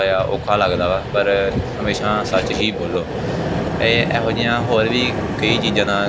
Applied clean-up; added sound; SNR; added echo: none; Vehicle; 4 dB; none.